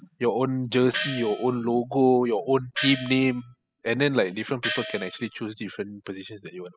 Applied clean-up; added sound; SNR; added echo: classical method spectral subtraction.